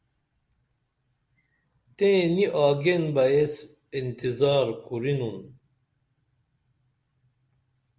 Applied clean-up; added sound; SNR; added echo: none; none; none; none.